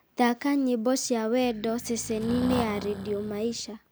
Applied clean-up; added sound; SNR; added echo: none; Breathing; 11 dB; none.